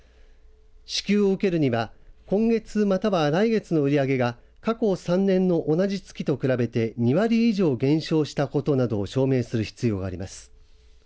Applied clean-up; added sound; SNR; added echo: none; none; none; none.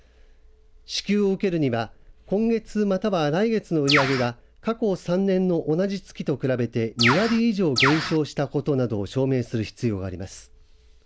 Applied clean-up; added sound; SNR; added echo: none; Bird; -1 dB; none.